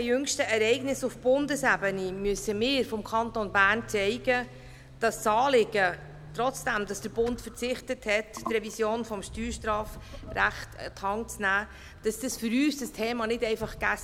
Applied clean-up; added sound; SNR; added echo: none; Squeak / Accelerating, revving, vroom / Vehicle; 17 dB; none.